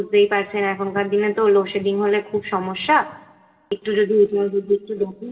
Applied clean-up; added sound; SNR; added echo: none; none; none; reverberation time 0.8 s.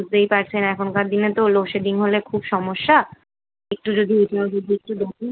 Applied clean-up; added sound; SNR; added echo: none; none; none; none.